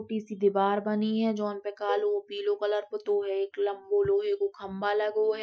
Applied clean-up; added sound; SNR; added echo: classical method Wiener filter.